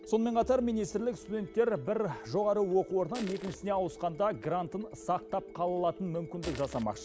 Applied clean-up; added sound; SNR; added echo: none; Crushing; 13 dB; none.